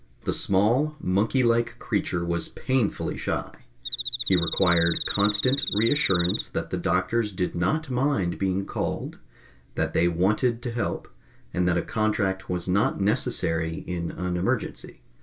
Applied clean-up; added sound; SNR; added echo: none; Cricket; 5 dB; reverberation time 0.1 s.